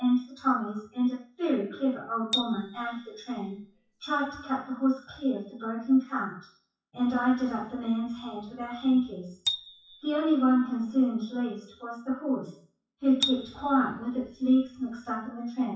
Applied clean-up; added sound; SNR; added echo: classical method WPE with log-MMSE.